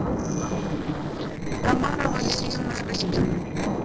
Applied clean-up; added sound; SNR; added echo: neural separator model SepFormer DNS4.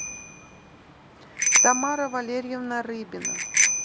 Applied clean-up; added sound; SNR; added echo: none; Bicycle bell; -4 dB; none.